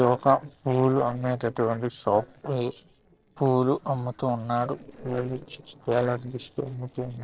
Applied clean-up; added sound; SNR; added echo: neural separator model SepFormer DNS4.